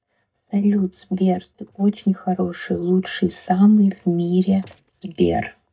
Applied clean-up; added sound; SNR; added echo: neural mask model DeepFilterNet 3.